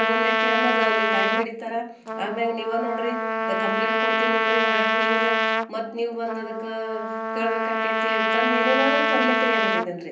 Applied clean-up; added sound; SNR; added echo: none; Trumpet; -5 dB; reverberation time 0.6 s.